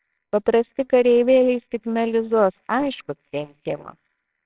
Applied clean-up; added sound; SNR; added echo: neural separator model SepFormer WHAMR!.